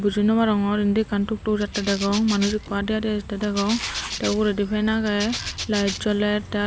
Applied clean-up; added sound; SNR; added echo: none; Rattle (instrument); 10 dB; none.